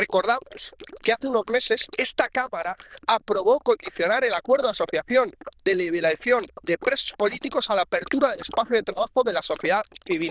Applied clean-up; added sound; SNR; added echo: neural diffusion model UNIVERSE++.